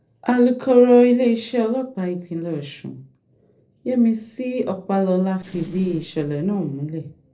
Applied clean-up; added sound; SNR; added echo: neural separator model SepFormer DNS4.